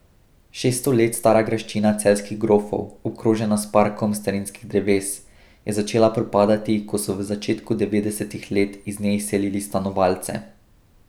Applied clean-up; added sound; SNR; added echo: none; none; none; none.